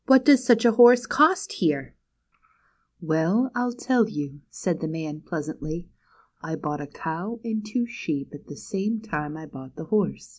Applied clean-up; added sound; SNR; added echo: none; none; none; none.